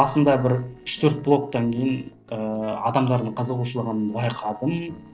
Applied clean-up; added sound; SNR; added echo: neural separator model SepFormer DNS4.